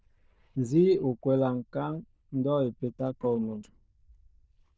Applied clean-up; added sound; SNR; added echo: neural diffusion model UNIVERSE++.